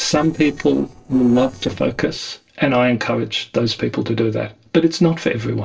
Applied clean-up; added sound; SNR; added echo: neural separator model SepFormer DNS4.